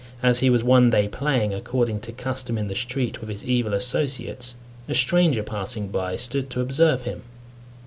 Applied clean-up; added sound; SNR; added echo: none; none; none; none.